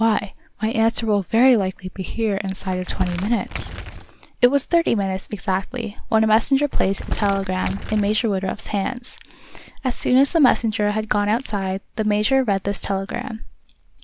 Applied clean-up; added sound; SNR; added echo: none; Crumpling, crinkling; 9 dB; none.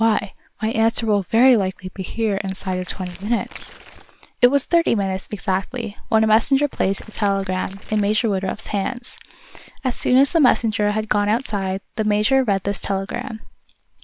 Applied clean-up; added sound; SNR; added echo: neural separator model SepFormer WHAM!.